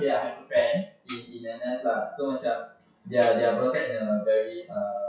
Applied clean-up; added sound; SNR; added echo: classical method WPE with log-MMSE.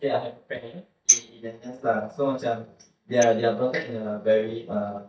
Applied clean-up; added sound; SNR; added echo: neural mask model DeepFilterNet 3.